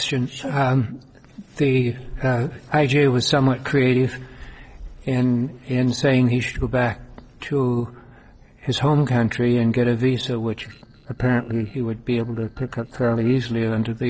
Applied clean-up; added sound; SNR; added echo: neural separator model SepFormer DNS4.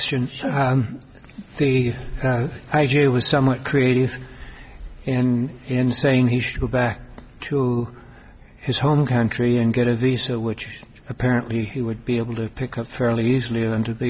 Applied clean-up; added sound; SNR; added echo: none; none; none; none.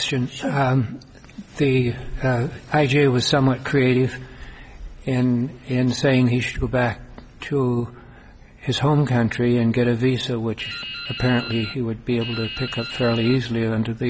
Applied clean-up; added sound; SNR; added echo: none; Drip; 12 dB; none.